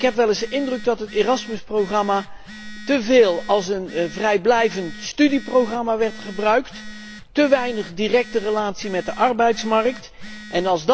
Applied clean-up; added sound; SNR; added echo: none; Telephone; 15 dB; none.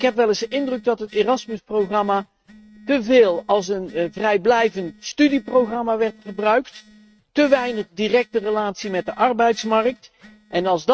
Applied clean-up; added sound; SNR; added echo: neural mask model RNNoise.